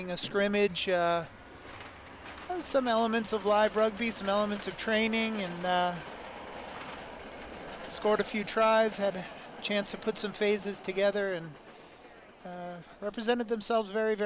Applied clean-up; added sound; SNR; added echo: none; none; none; none.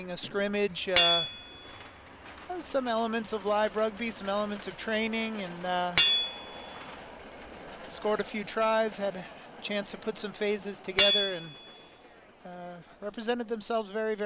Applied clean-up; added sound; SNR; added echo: none; Hammer / Chink, clink; 3 dB; none.